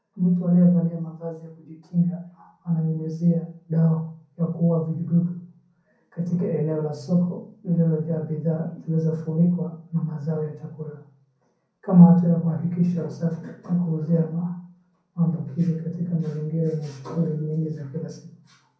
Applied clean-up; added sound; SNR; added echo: none; none; none; reverberation time 0.6 s.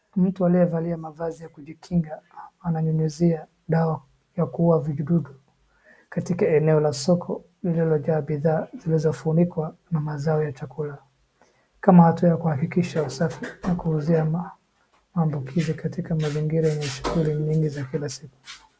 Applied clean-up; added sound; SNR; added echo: none; none; none; none.